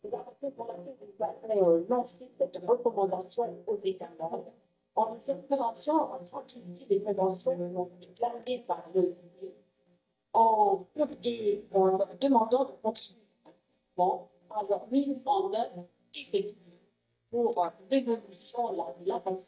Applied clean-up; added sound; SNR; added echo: neural mask model DeepFilterNet 3.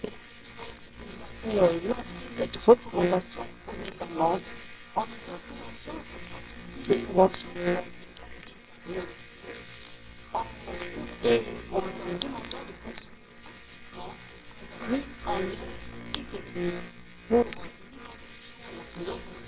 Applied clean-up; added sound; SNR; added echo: neural separator model SepFormer WHAMR!.